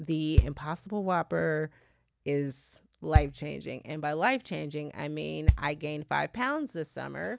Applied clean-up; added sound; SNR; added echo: none; Bass drum; -1 dB; none.